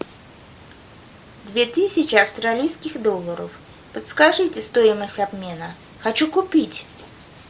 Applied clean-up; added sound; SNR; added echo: none; none; none; none.